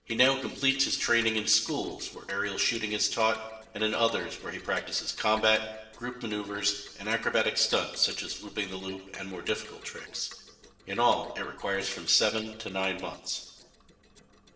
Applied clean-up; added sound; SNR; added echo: neural separator model SepFormer DNS4.